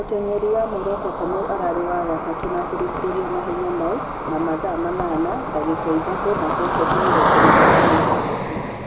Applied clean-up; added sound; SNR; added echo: none; Cricket; -3 dB; reverberation time 1.2 s.